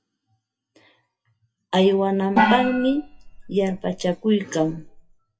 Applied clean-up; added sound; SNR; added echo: classical method WPE with log-MMSE.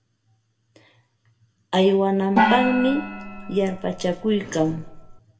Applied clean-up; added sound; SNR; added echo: none; Gong; 2 dB; reverberation time 0.6 s.